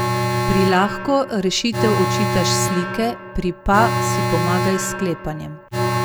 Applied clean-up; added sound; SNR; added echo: none; Alarm; 1 dB; none.